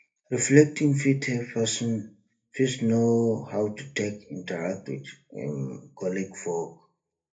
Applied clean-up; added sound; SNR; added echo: none; none; none; reverberation time 0.3 s.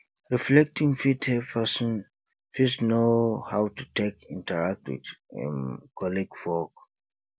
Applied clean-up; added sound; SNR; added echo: none; none; none; none.